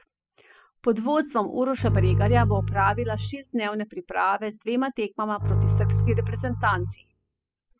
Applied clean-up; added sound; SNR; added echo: classical method spectral subtraction.